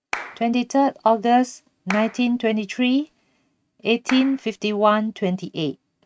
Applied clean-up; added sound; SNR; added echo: neural mask model RNNoise.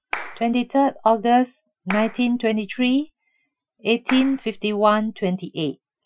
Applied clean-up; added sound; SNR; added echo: classical method Wiener filter.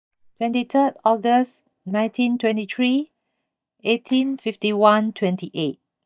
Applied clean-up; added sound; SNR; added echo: neural mask model DeepFilterNet 3.